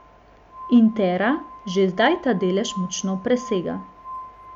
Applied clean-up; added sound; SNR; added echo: none; Glass; 17 dB; none.